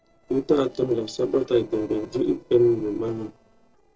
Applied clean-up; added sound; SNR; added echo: neural separator model SepFormer DNS4.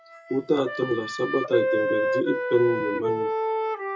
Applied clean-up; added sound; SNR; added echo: classical method WPE with log-MMSE.